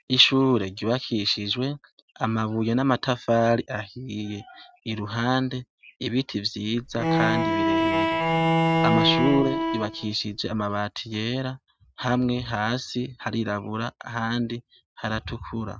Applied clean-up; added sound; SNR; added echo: neural mask model RNNoise.